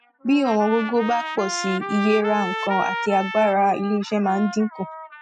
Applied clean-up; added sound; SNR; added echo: classical method spectral subtraction.